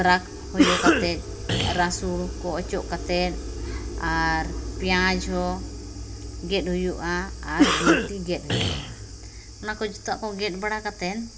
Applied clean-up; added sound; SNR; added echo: none; Cough; -3 dB; reverberation time 0.3 s.